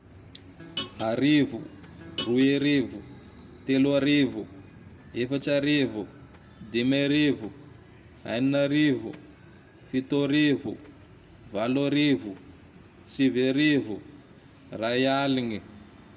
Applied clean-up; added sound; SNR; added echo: none; Guitar; 10 dB; none.